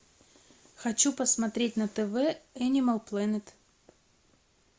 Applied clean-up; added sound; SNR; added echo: none; none; none; none.